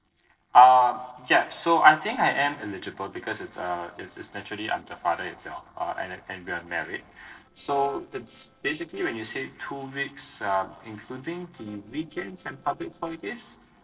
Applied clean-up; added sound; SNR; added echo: neural separator model SepFormer DNS4.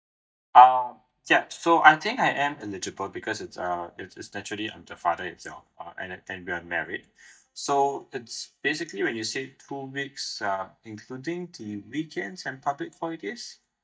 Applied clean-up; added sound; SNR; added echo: neural mask model DeepFilterNet 3.